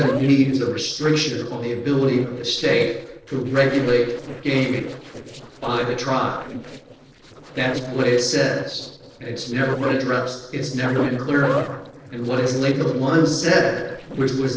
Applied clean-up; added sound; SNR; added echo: neural separator model SepFormer DNS4.